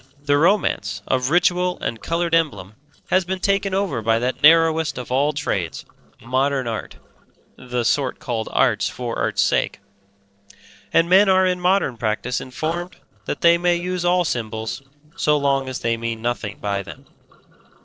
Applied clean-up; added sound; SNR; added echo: neural separator model SepFormer DNS4.